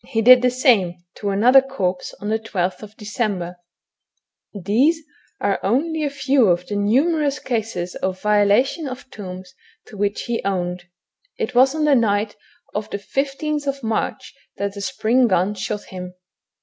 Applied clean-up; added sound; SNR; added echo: none; none; none; none.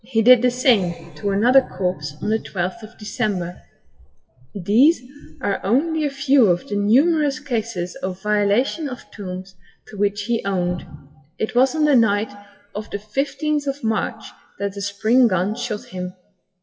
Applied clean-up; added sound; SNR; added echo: classical method WPE with log-MMSE.